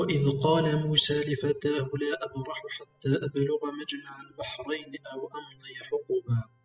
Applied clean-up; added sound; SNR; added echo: classical method spectral subtraction.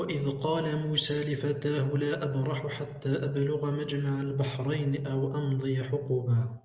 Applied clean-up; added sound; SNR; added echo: none; none; none; none.